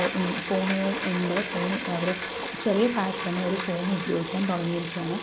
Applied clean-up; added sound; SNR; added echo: none; Bicycle; 5 dB; none.